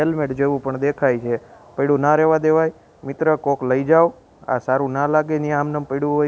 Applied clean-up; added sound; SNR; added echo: none; none; none; none.